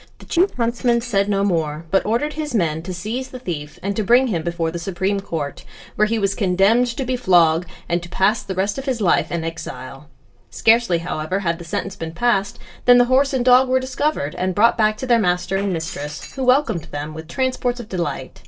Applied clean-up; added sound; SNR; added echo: neural separator model SepFormer DNS4.